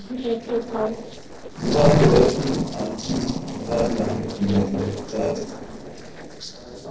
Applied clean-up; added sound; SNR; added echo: neural separator model SepFormer DNS4.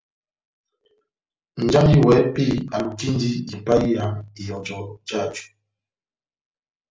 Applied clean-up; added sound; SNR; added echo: none; none; none; none.